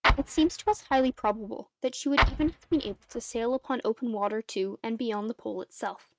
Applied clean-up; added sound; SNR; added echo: neural mask model RNNoise.